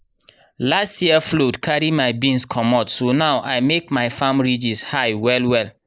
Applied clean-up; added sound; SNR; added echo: neural mask model Resemble Enhance denoiser.